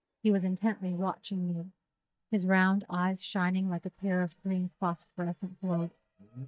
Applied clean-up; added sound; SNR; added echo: neural mask model DeepFilterNet 3.